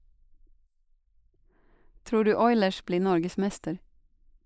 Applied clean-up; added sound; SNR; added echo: neural mask model Resemble Enhance denoiser.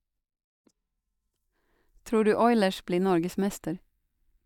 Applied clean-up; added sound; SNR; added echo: neural mask model DeepFilterNet 3.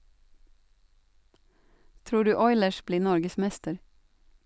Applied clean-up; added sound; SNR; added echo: none; none; none; none.